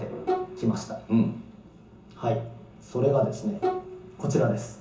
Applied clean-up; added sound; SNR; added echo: none; Bowed string instrument; 5 dB; reverberation time 0.6 s.